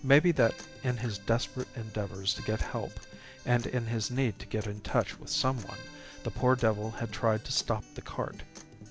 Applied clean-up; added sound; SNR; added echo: none; Accordion + Acoustic guitar; 18 dB; none.